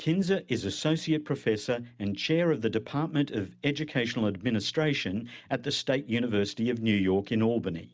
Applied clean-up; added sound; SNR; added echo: none; none; none; none.